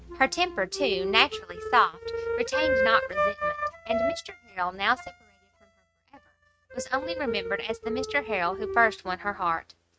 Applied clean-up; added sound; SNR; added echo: neural mask model RNNoise.